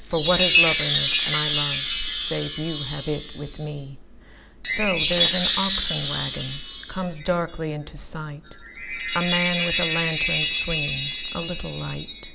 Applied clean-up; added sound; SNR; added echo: none; Chime; -2 dB; none.